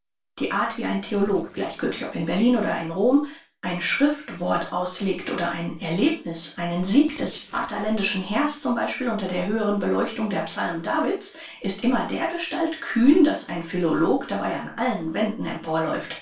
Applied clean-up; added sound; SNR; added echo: neural separator model SepFormer DNS4.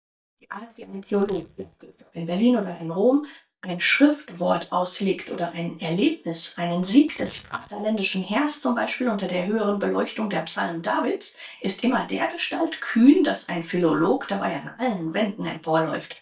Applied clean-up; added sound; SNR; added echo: neural mask model DeepFilterNet 3.